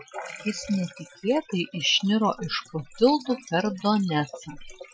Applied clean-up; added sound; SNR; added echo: classical method Wiener filter.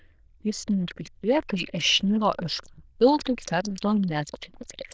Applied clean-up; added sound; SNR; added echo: neural diffusion model UNIVERSE++.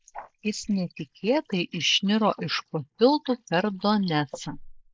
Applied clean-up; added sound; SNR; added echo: neural mask model Resemble Enhance denoiser.